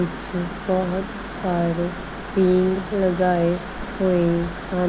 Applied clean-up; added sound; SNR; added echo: none; none; none; none.